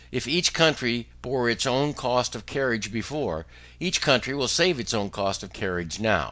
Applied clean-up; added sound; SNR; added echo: none; none; none; none.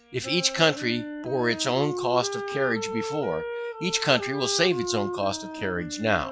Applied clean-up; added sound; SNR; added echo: classical method log-MMSE.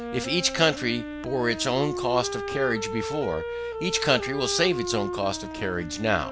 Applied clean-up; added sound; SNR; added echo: none; Wind instrument, woodwind instrument; 6 dB; none.